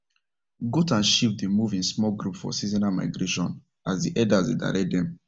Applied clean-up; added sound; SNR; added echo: none; none; none; none.